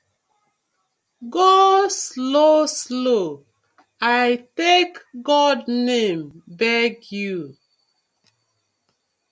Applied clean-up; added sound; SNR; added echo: none; none; none; none.